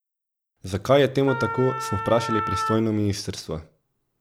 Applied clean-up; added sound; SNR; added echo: none; Wind instrument, woodwind instrument; 5 dB; none.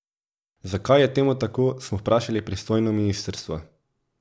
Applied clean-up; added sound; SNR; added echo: none; none; none; none.